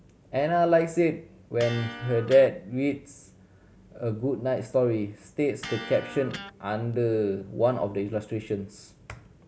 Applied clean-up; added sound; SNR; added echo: none; Electric guitar; 16 dB; none.